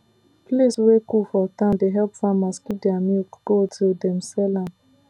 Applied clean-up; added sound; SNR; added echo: none; none; none; none.